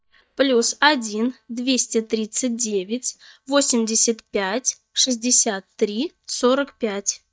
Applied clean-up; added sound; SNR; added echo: neural mask model DeepFilterNet 3.